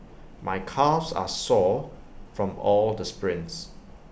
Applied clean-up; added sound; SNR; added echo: none; none; none; none.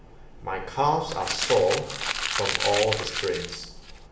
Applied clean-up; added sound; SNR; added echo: none; Crumpling, crinkling; 3 dB; reverberation time 0.7 s.